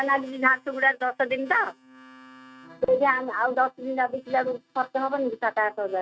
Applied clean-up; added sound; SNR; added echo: neural mask model RNNoise.